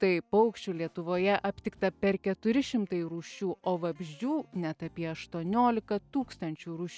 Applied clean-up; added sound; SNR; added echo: none; none; none; none.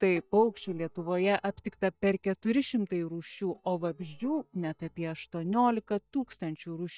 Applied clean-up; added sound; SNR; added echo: neural mask model DeepFilterNet 3.